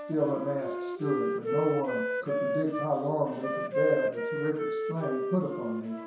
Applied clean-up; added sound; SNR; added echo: none; Wind instrument, woodwind instrument; 1 dB; reverberation time 0.7 s.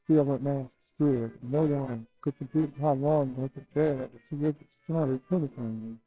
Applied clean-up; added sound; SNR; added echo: neural separator model SepFormer WHAMR!.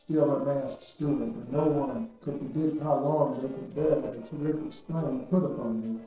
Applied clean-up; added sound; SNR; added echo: neural separator model SepFormer DNS4.